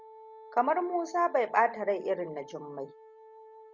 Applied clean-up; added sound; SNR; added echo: none; Wind instrument, woodwind instrument; 19 dB; none.